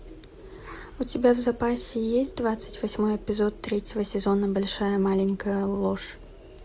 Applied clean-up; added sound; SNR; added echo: none; none; none; none.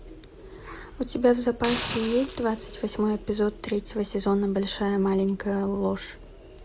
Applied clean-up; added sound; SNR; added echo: none; Hiss; 12 dB; none.